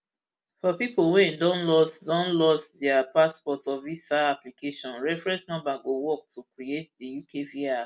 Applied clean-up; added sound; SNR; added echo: none; none; none; none.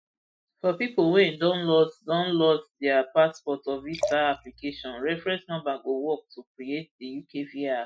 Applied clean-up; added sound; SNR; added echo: classical method Wiener filter.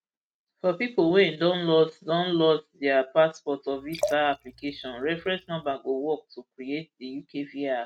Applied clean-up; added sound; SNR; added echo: neural mask model RNNoise.